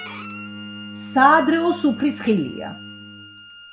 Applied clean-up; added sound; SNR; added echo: none; Bowed string instrument + Bowed string instrument; 14 dB; none.